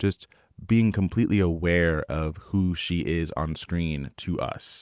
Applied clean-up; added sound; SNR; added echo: none; none; none; none.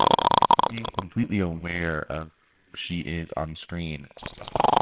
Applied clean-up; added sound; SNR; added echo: neural separator model SepFormer WHAMR!.